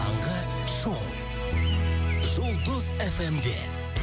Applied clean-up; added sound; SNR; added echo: none; none; none; none.